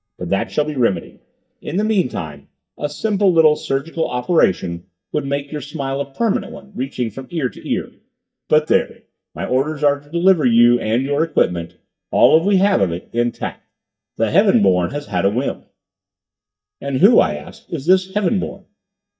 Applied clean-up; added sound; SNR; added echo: neural mask model DeepFilterNet 3.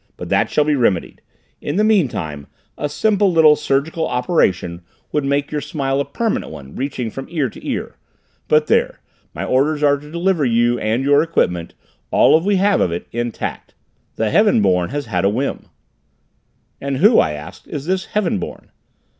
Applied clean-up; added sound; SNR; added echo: none; none; none; none.